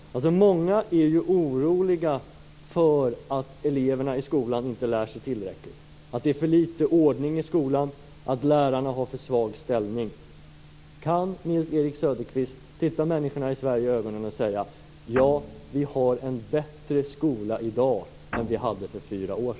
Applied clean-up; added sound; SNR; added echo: none; Guitar; 13 dB; none.